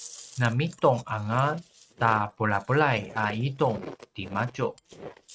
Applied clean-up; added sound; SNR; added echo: neural mask model RNNoise.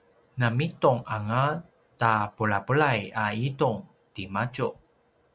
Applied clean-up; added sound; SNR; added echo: none; none; none; none.